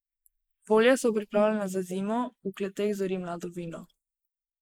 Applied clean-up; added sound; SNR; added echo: neural mask model Resemble Enhance denoiser.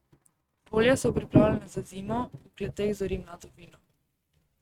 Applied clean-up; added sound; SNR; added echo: neural mask model RNNoise.